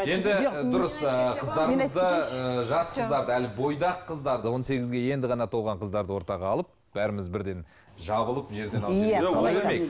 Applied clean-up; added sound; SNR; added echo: none; none; none; none.